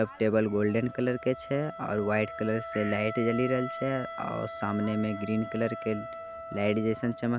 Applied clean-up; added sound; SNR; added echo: none; Wind instrument, woodwind instrument; 11 dB; none.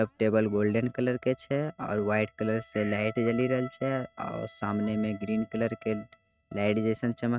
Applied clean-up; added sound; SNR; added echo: neural mask model RNNoise.